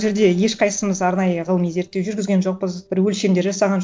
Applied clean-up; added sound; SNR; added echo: neural separator model SepFormer DNS4.